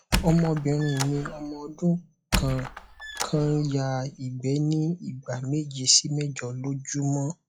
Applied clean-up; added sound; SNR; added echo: classical method log-MMSE.